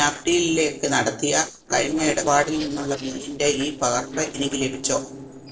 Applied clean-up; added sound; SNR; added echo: neural separator model SepFormer DNS4.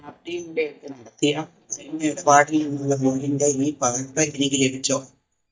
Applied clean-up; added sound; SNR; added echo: neural mask model DeepFilterNet 3.